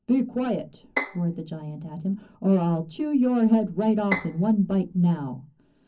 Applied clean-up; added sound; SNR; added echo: none; Bowed string instrument; 10 dB; reverberation time 0.4 s.